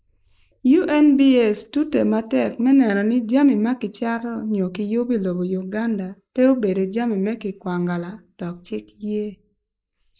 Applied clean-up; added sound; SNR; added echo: neural mask model Resemble Enhance denoiser.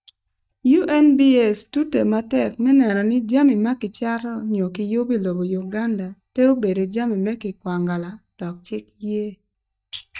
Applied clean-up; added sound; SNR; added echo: neural mask model DeepFilterNet 3.